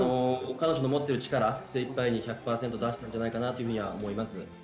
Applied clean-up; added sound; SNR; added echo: none; none; none; none.